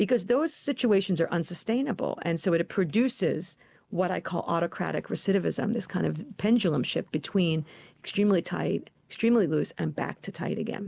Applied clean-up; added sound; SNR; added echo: none; none; none; none.